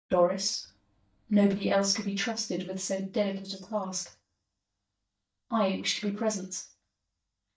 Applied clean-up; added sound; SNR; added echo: neural mask model DeepFilterNet 3.